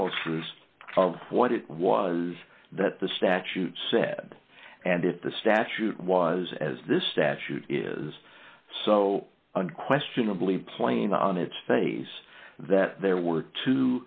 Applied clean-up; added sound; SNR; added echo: none; none; none; none.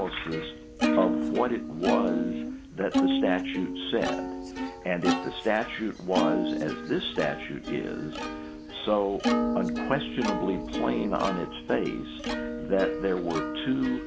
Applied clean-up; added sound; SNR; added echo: none; Plucked string instrument; 0 dB; none.